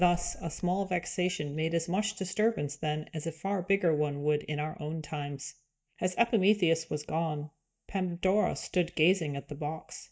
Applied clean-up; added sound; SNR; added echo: neural mask model DeepFilterNet 3.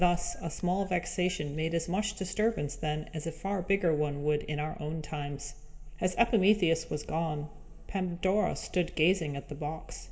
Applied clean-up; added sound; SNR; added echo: none; Engine starting / Car; 12 dB; reverberation time 1.8 s.